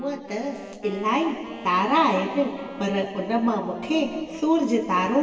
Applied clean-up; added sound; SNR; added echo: none; Wind instrument, woodwind instrument; 17 dB; reverberation time 2.6 s.